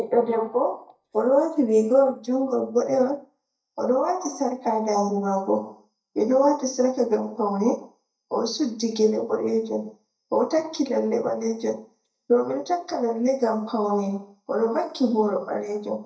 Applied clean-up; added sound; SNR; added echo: neural mask model DeepFilterNet 3.